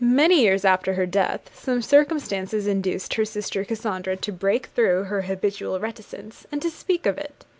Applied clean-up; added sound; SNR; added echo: none; none; none; none.